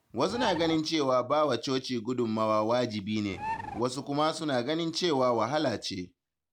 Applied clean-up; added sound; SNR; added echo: none; Bird; 7 dB; none.